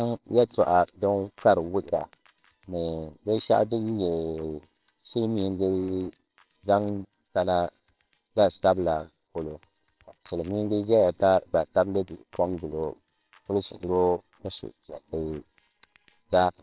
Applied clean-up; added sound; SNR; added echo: neural separator model SepFormer WHAMR!.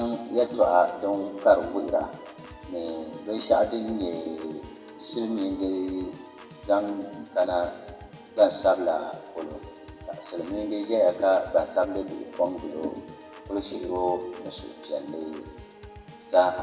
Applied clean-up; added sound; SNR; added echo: none; Piano / Organ; 18 dB; reverberation time 1.0 s.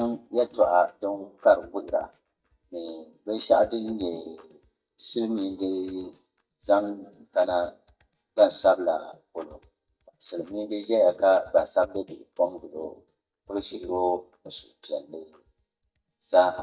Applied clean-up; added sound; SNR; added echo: neural mask model DeepFilterNet 3.